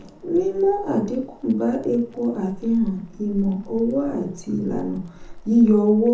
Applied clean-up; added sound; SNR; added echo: none; Boiling; 18 dB; reverberation time 0.6 s.